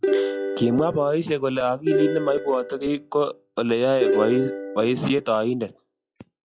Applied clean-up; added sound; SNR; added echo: classical method log-MMSE.